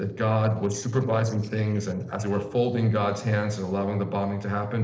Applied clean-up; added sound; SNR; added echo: neural separator model SepFormer DNS4.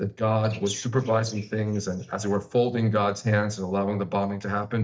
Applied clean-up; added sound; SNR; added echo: neural mask model DeepFilterNet 3.